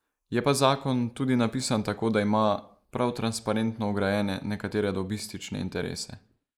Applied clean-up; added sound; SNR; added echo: neural mask model Resemble Enhance denoiser.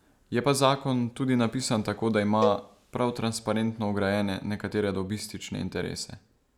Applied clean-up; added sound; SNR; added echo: none; Cowbell; 8 dB; none.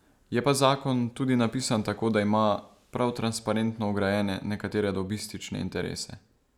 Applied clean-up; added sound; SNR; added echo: none; none; none; none.